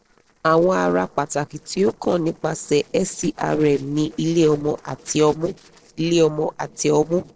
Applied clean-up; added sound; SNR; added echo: neural separator model SepFormer DNS4.